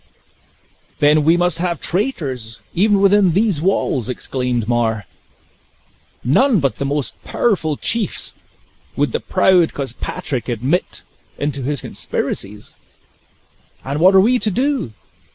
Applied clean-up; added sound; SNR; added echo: none; none; none; none.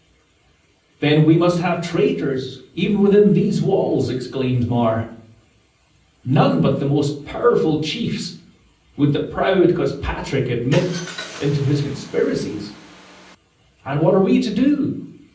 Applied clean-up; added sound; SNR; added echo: none; Car; 17 dB; reverberation time 0.6 s.